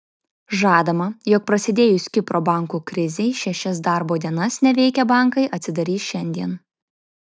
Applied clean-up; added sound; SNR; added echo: none; none; none; none.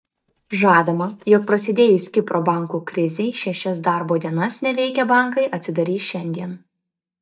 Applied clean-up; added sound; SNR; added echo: neural mask model DeepFilterNet 3.